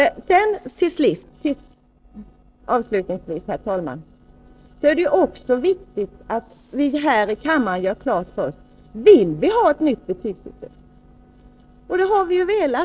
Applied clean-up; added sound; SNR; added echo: neural separator model SepFormer DNS4.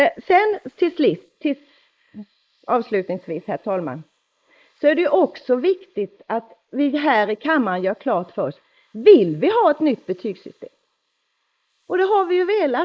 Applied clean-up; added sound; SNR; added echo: neural mask model Resemble Enhance denoiser.